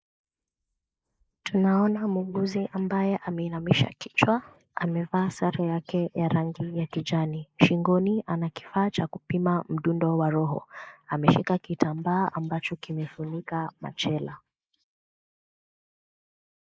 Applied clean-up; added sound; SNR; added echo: neural mask model Resemble Enhance denoiser.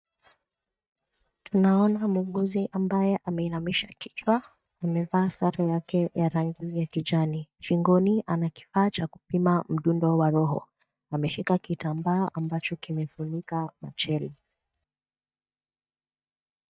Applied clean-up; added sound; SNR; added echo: neural mask model DeepFilterNet 3.